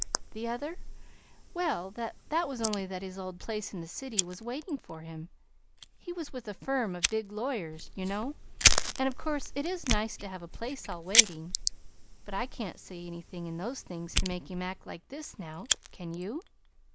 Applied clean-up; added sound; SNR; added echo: neural mask model Resemble Enhance denoiser.